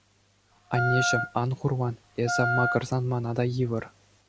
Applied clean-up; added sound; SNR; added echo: none; Wind instrument, woodwind instrument; 0 dB; none.